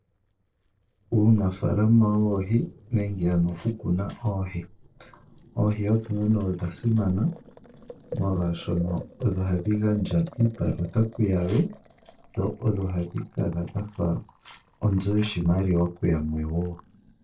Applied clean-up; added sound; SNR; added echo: neural separator model SepFormer DNS4.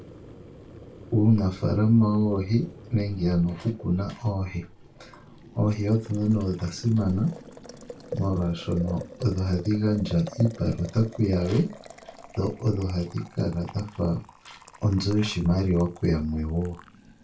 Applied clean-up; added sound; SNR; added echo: none; Boiling; 19 dB; reverberation time 0.2 s.